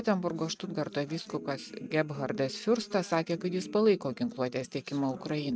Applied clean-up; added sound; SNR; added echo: neural mask model RNNoise.